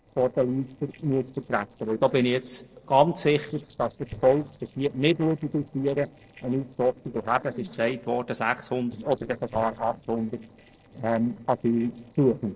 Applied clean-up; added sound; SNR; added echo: neural separator model SepFormer DNS4.